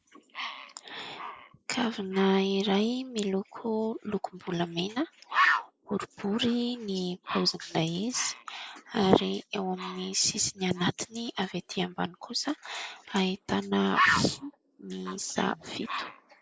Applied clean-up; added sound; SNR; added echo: neural mask model Resemble Enhance denoiser.